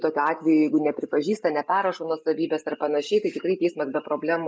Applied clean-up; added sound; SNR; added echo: none; none; none; none.